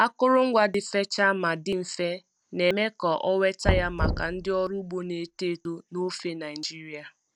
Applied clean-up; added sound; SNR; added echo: none; Knock; 5 dB; none.